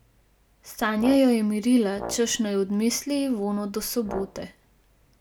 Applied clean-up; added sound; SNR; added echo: none; Brass instrument; 15 dB; none.